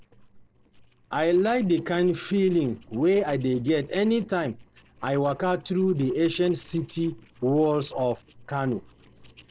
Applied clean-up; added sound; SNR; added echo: neural separator model SepFormer DNS4.